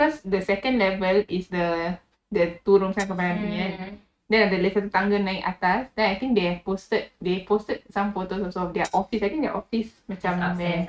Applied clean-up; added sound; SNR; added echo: neural mask model RNNoise.